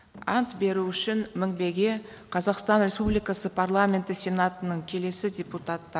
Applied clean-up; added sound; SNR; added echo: none; none; none; none.